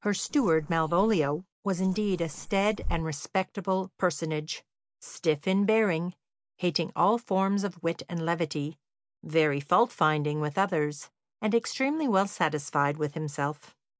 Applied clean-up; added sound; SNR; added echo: neural mask model Resemble Enhance denoiser.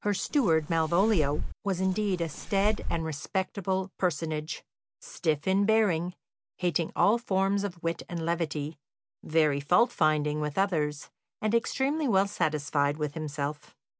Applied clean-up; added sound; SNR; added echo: none; Fireworks; 3 dB; none.